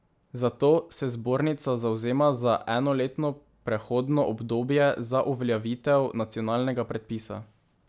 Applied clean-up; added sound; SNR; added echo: none; none; none; none.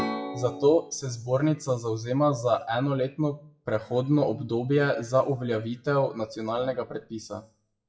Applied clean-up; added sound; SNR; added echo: classical method WPE with log-MMSE.